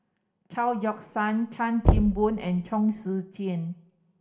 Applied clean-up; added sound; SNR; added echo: none; Knock; 0 dB; reverberation time 0.6 s.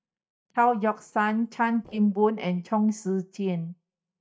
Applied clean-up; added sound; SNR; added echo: neural mask model DeepFilterNet 3.